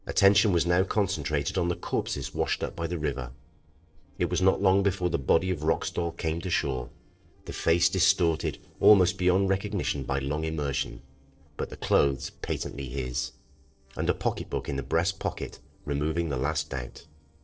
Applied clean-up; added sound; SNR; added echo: neural separator model SepFormer DNS4.